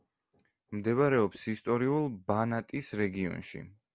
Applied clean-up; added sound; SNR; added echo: none; none; none; none.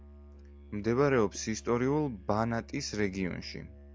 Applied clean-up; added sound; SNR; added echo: none; Musical instrument; 19 dB; none.